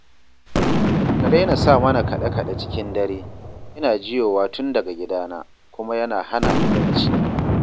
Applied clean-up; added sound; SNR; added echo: none; Boom; -1 dB; none.